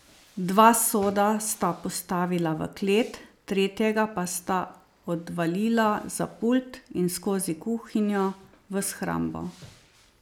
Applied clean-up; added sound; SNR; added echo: none; none; none; none.